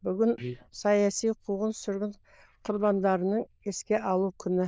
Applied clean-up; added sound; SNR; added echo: neural diffusion model UNIVERSE++.